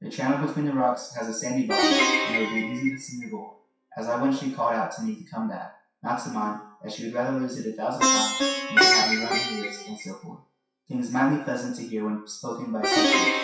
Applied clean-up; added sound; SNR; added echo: classical method WPE with log-MMSE.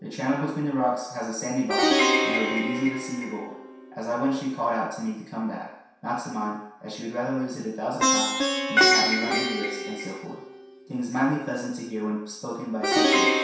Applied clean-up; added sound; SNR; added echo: none; Plucked string instrument; -2 dB; reverberation time 0.7 s.